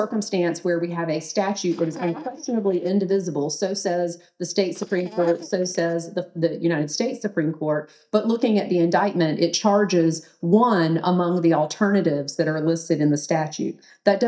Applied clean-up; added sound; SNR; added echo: neural mask model DeepFilterNet 3.